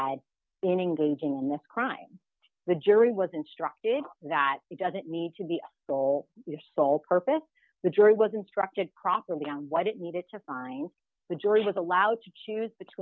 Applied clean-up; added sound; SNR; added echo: none; none; none; none.